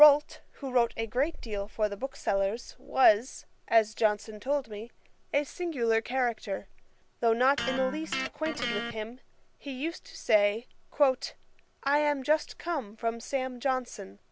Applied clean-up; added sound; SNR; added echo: none; Electric guitar; 9 dB; none.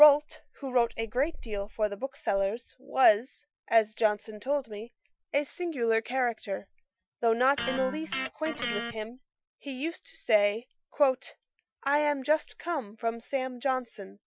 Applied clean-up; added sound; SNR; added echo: classical method Wiener filter.